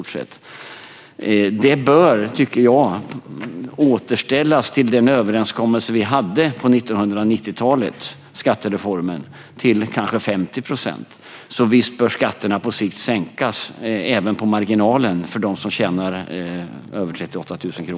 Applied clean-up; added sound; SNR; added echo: none; none; none; none.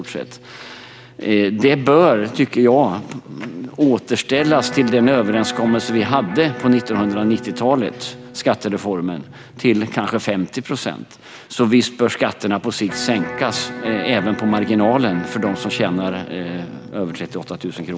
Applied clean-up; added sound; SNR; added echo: none; Electric guitar; 14 dB; none.